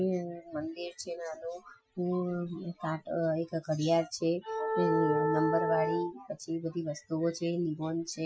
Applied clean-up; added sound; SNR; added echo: classical method Wiener filter.